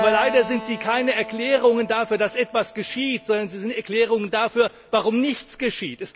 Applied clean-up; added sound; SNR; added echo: none; Keyboard (musical); 12 dB; none.